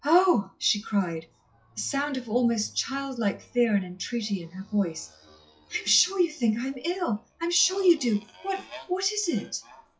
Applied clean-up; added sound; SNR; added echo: classical method WPE with log-MMSE.